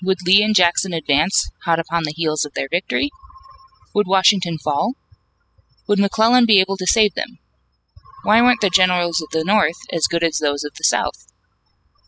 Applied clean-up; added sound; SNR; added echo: classical method spectral subtraction.